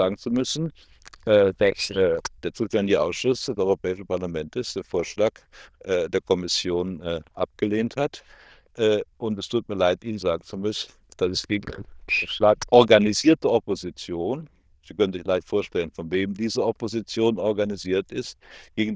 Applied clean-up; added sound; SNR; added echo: neural diffusion model UNIVERSE++.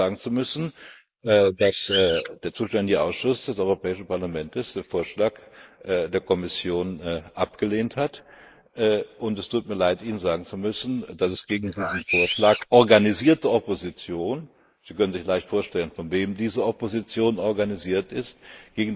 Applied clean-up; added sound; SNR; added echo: neural mask model Resemble Enhance denoiser.